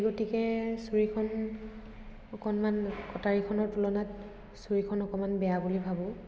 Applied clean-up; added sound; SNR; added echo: none; none; none; none.